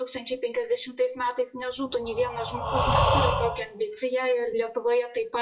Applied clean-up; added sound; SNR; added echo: classical method WPE with log-MMSE.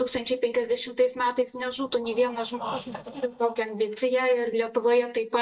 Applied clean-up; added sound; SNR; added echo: neural mask model DeepFilterNet 3.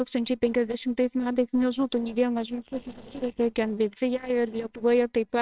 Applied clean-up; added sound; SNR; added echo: neural separator model SepFormer WHAMR!.